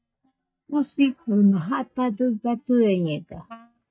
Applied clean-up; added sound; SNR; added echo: neural mask model DeepFilterNet 3.